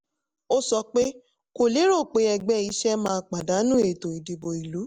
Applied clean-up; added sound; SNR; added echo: none; none; none; none.